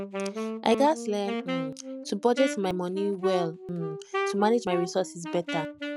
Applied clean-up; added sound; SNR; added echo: none; Wind instrument, woodwind instrument; 6 dB; none.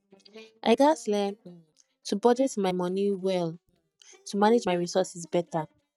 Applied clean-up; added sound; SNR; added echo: neural mask model DeepFilterNet 3.